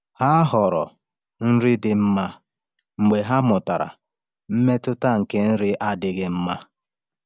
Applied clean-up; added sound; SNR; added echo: none; none; none; none.